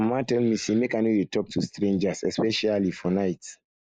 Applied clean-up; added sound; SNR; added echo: neural mask model Resemble Enhance denoiser.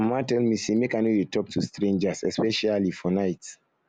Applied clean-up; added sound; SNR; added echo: none; none; none; none.